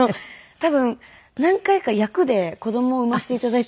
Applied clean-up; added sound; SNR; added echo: none; none; none; none.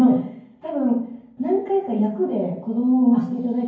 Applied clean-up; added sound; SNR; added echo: none; none; none; reverberation time 0.9 s.